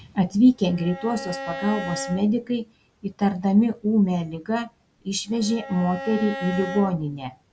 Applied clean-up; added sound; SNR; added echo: none; Bowed string instrument; 11 dB; none.